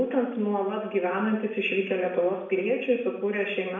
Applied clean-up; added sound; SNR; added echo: none; none; none; reverberation time 0.7 s.